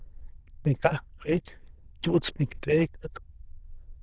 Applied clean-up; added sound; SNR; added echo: neural diffusion model UNIVERSE++.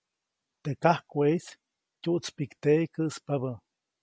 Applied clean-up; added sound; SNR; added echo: none; none; none; none.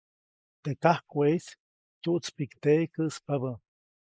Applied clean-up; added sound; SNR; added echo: neural mask model Resemble Enhance denoiser.